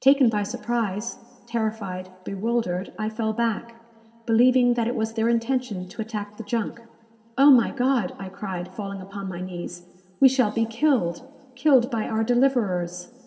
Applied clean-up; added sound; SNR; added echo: none; none; none; reverberation time 3.0 s.